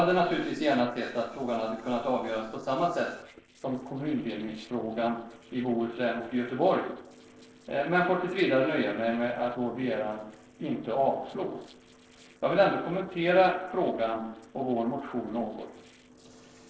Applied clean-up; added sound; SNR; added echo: neural separator model SepFormer DNS4.